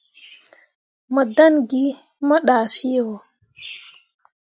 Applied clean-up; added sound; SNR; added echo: none; none; none; none.